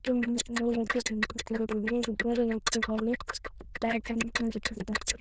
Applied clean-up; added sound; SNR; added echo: neural diffusion model UNIVERSE++.